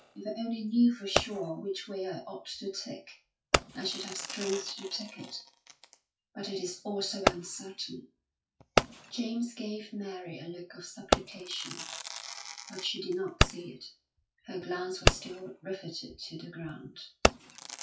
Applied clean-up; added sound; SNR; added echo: classical method WPE with log-MMSE.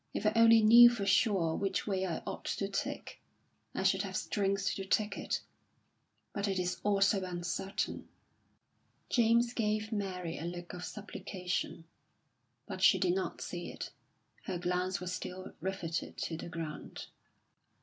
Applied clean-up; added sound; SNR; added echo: none; none; none; none.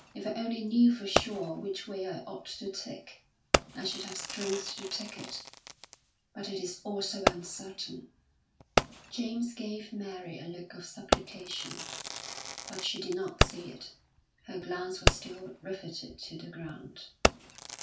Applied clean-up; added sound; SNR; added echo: none; Fireworks; -2 dB; reverberation time 0.3 s.